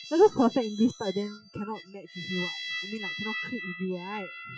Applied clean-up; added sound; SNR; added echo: classical method Wiener filter.